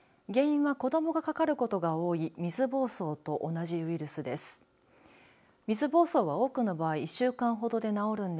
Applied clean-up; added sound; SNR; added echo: none; none; none; none.